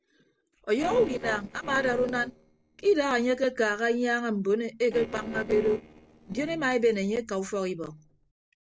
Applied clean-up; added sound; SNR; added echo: neural separator model SepFormer DNS4.